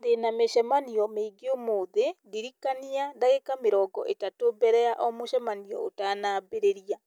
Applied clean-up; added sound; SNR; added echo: none; none; none; none.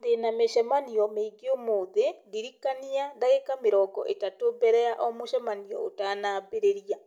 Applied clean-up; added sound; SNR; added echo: none; none; none; reverberation time 0.3 s.